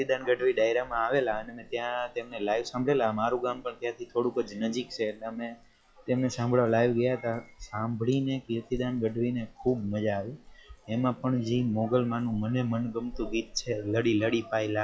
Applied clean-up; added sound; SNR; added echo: classical method log-MMSE.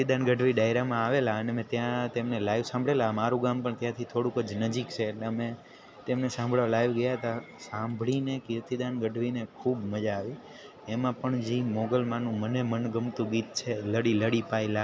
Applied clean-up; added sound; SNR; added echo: none; none; none; none.